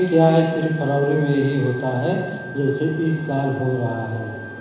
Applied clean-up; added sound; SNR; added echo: none; Wind instrument, woodwind instrument; 16 dB; reverberation time 1.0 s.